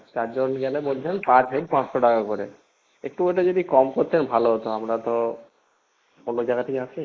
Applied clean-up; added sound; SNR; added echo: neural mask model Resemble Enhance denoiser.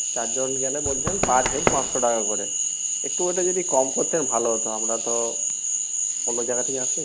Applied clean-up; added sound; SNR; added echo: none; Run + Cricket / Frog; -2 dB; none.